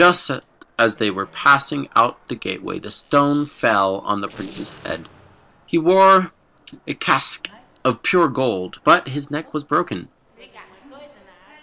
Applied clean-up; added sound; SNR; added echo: neural separator model SepFormer DNS4.